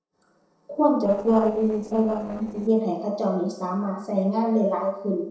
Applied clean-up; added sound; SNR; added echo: neural separator model SepFormer DNS4.